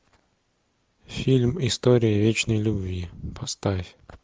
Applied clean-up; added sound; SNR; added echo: none; none; none; none.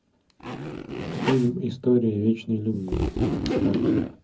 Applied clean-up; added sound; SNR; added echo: none; Zipper (clothing); 2 dB; reverberation time 0.4 s.